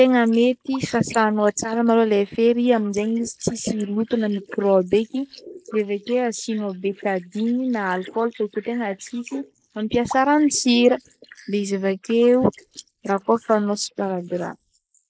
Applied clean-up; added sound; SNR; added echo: neural mask model Resemble Enhance denoiser.